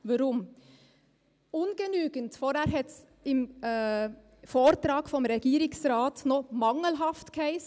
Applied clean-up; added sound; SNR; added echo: none; none; none; none.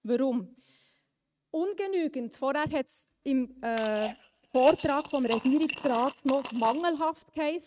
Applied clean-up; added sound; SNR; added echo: neural mask model RNNoise.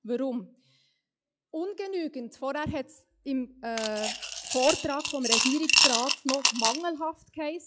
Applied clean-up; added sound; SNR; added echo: classical method log-MMSE.